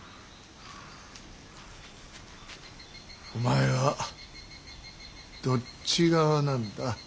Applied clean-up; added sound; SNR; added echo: none; none; none; none.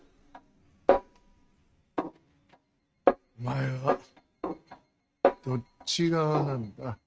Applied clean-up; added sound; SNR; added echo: neural mask model RNNoise.